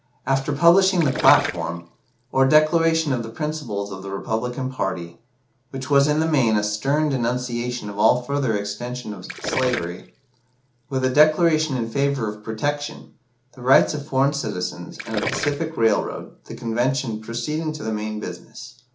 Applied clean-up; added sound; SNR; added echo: none; Gurgling; 12 dB; none.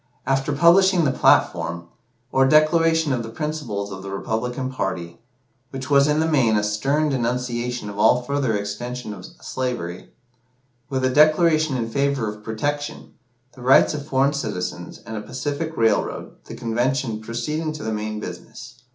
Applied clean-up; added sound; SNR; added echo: none; none; none; none.